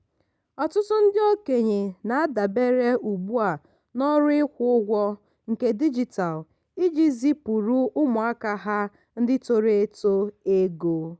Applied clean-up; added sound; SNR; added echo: none; none; none; none.